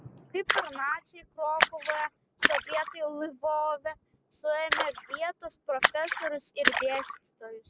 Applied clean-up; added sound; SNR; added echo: none; Splash, splatter; -1 dB; none.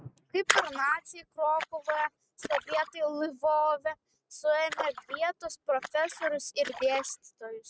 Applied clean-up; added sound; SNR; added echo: neural mask model RNNoise.